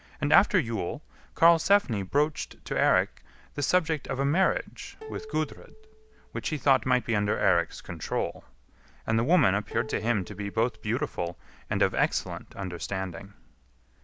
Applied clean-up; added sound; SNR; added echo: none; Plucked string instrument; 18 dB; none.